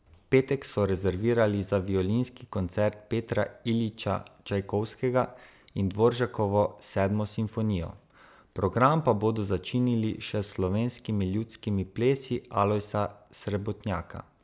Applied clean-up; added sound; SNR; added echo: none; none; none; none.